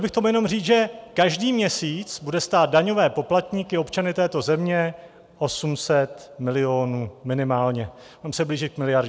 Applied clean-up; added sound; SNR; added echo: none; none; none; none.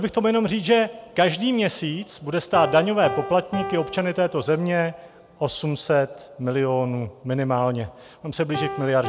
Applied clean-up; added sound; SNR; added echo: none; Piano; 14 dB; none.